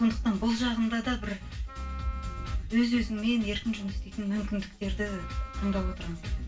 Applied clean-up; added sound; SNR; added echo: none; Wind instrument, woodwind instrument; 17 dB; reverberation time 0.2 s.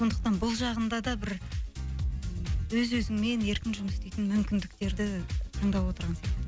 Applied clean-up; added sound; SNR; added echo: none; none; none; none.